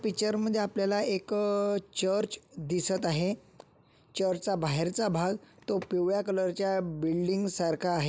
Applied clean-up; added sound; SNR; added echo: none; none; none; none.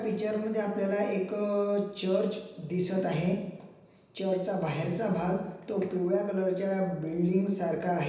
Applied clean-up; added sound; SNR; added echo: none; none; none; reverberation time 0.9 s.